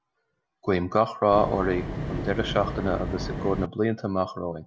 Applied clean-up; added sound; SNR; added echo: none; Wind; 5 dB; none.